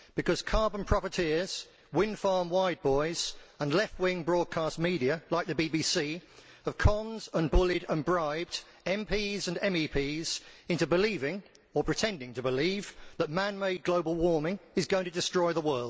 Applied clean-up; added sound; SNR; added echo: none; none; none; none.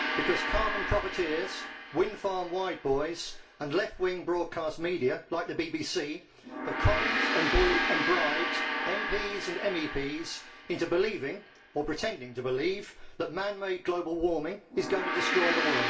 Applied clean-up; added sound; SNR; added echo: none; Gong; 3 dB; reverberation time 0.3 s.